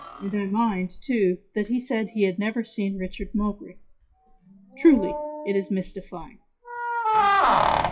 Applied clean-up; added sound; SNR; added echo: classical method WPE with log-MMSE.